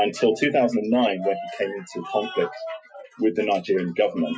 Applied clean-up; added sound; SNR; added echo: classical method Wiener filter.